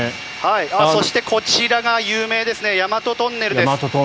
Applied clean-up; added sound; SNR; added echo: none; none; none; none.